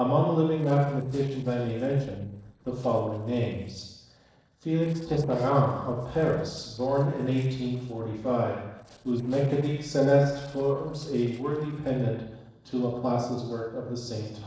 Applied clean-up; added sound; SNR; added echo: neural separator model SepFormer DNS4.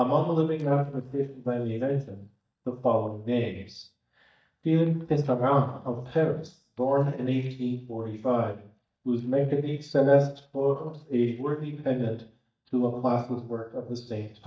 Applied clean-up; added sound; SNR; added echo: neural mask model DeepFilterNet 3.